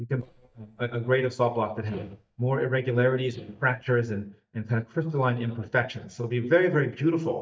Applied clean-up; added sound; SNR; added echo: neural mask model DeepFilterNet 3.